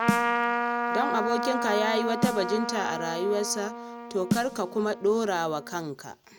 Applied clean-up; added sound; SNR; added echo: none; Trumpet + Snare drum; 1 dB; none.